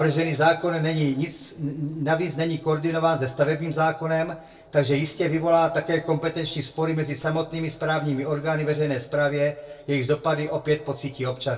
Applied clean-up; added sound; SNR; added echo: neural separator model SepFormer DNS4.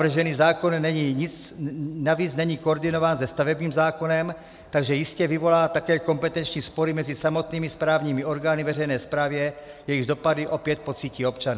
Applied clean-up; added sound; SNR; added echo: none; none; none; none.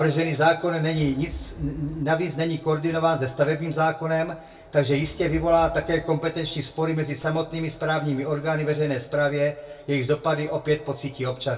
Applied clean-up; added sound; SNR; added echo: none; Wind; 13 dB; reverberation time 0.2 s.